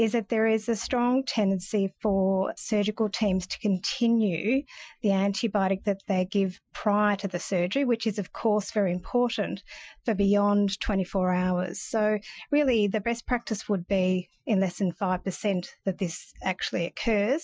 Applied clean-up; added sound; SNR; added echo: classical method Wiener filter.